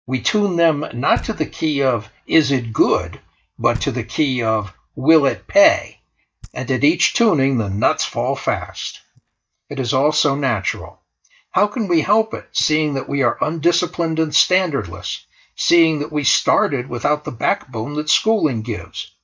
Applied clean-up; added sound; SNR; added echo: neural mask model DeepFilterNet 3.